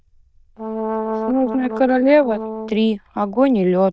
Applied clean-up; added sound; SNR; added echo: neural diffusion model UNIVERSE++.